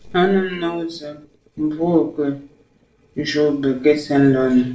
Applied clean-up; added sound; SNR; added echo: neural separator model SepFormer DNS4.